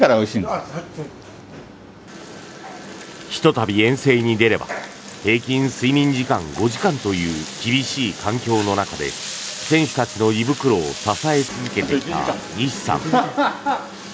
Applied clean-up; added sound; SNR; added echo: none; none; none; none.